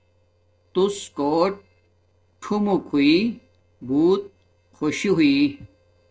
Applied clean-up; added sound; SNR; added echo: neural separator model SepFormer DNS4.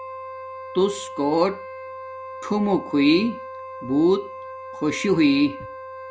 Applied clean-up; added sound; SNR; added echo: none; Wind instrument, woodwind instrument; 13 dB; none.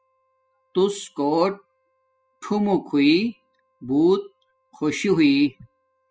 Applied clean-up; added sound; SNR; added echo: classical method spectral subtraction.